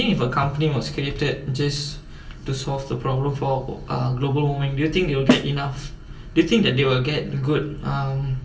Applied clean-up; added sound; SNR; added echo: none; Snare drum; 4 dB; reverberation time 0.2 s.